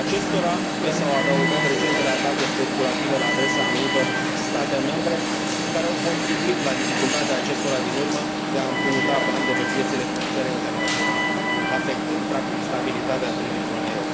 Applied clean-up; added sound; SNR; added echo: none; Alarm; -4 dB; reverberation time 2.3 s.